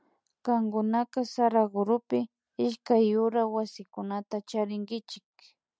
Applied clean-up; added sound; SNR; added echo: none; none; none; none.